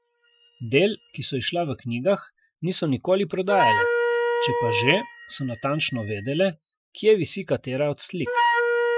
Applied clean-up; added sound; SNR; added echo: classical method Wiener filter.